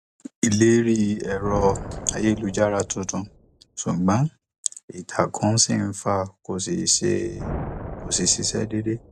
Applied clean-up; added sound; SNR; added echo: none; Thunder; 13 dB; none.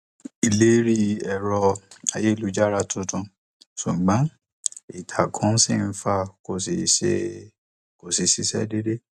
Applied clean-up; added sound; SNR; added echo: none; none; none; none.